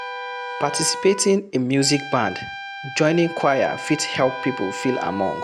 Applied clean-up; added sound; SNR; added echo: none; Trumpet + Wind instrument, woodwind instrument; 10 dB; none.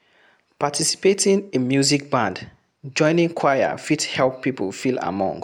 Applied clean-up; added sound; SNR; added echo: none; none; none; none.